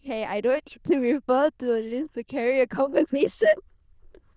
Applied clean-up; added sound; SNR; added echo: neural diffusion model UNIVERSE++.